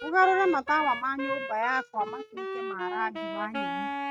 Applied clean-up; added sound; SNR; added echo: neural mask model RNNoise.